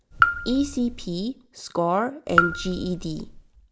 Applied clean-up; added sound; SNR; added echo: none; Raindrop / Drip; -1 dB; none.